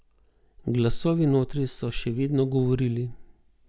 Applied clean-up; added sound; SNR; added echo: none; none; none; none.